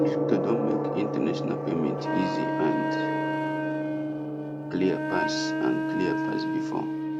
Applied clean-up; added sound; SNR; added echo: none; Wind instrument, woodwind instrument + Gong; -3 dB; none.